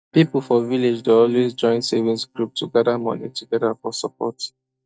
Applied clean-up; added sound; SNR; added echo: neural mask model DeepFilterNet 3.